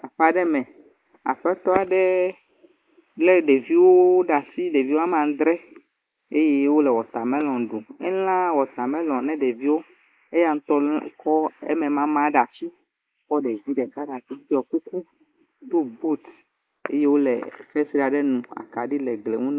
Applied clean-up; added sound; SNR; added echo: neural mask model Resemble Enhance denoiser.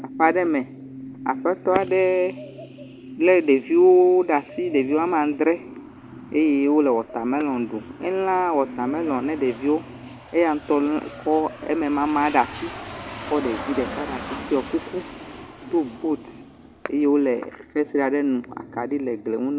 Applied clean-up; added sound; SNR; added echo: none; Aircraft; 19 dB; none.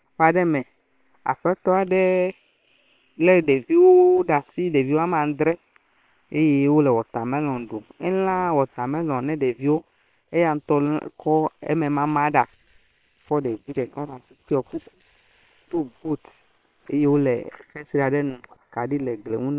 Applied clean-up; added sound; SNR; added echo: neural separator model SepFormer WHAM!.